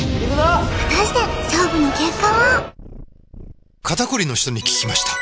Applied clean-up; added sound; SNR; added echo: none; Purr; 17 dB; none.